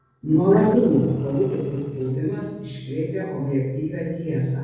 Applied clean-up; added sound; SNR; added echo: neural separator model SepFormer DNS4.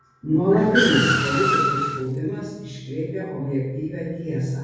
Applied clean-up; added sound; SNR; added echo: none; Car; 1 dB; reverberation time 1.3 s.